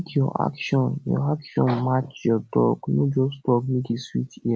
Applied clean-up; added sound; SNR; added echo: none; none; none; none.